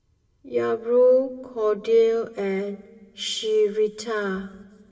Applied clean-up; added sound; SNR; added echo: none; none; none; reverberation time 2.8 s.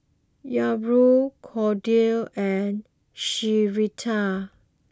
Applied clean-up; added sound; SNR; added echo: none; none; none; none.